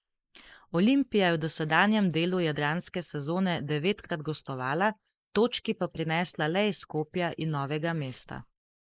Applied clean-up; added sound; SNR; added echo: neural mask model Resemble Enhance denoiser.